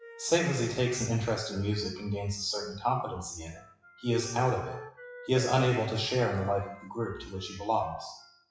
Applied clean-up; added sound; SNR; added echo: classical method WPE with log-MMSE.